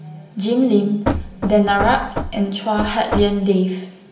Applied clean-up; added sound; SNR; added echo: none; Knock / Wood; 7 dB; reverberation time 0.8 s.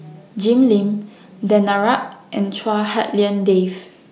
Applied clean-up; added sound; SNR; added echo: none; none; none; none.